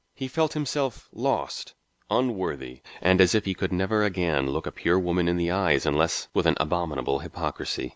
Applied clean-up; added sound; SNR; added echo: none; none; none; none.